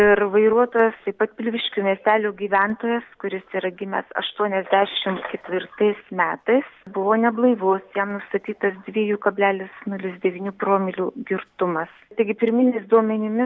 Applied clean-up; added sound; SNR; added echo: none; none; none; none.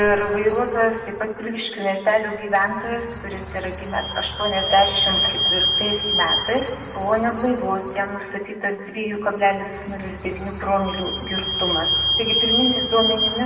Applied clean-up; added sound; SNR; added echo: none; Squeak / Vehicle; 3 dB; reverberation time 1.8 s.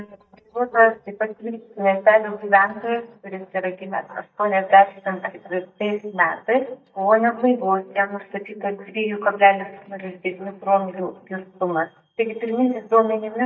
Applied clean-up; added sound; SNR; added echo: neural mask model DeepFilterNet 3.